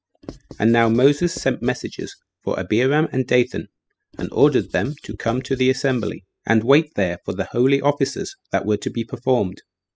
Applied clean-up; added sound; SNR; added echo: classical method spectral subtraction.